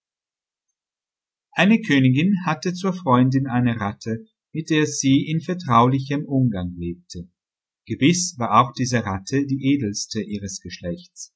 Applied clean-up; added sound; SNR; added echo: none; none; none; none.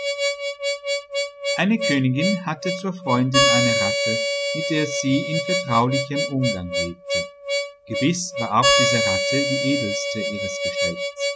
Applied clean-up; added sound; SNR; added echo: none; Harmonica; -2 dB; none.